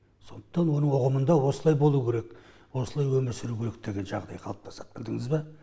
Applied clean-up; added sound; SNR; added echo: none; none; none; none.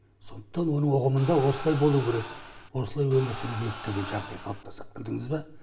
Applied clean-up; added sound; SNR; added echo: none; Crowd; 13 dB; reverberation time 0.3 s.